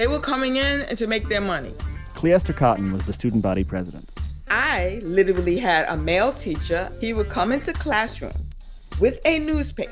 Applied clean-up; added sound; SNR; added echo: none; none; none; none.